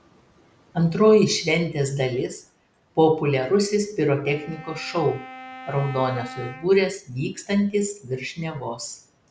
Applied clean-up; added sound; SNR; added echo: none; Wind instrument, woodwind instrument; 17 dB; none.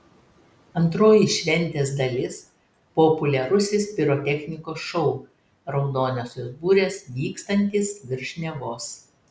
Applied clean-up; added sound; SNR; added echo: none; none; none; none.